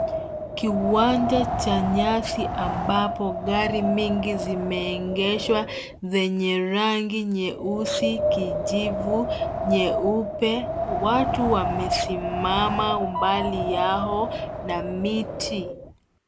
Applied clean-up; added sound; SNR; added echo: none; Wind; 3 dB; none.